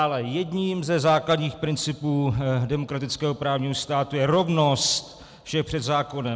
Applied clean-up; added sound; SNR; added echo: none; none; none; none.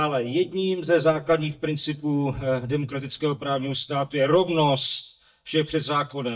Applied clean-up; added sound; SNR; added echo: neural mask model DeepFilterNet 3.